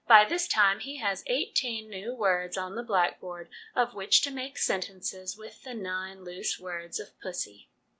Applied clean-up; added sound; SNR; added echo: none; none; none; none.